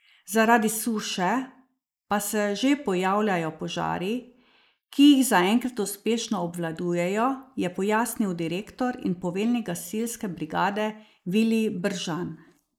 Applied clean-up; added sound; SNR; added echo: neural mask model Resemble Enhance denoiser.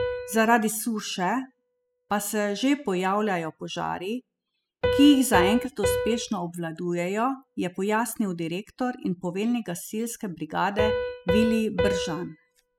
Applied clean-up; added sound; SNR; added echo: classical method spectral subtraction.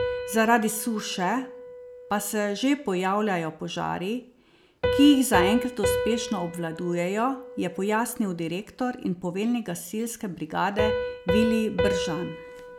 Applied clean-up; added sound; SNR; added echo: none; Piano; 6 dB; none.